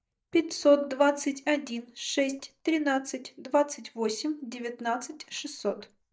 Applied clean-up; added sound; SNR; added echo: neural mask model DeepFilterNet 3.